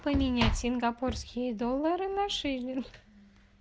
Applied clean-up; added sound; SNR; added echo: none; none; none; none.